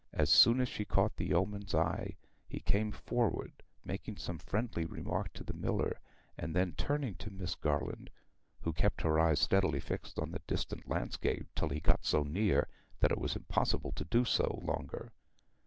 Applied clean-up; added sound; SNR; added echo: none; none; none; none.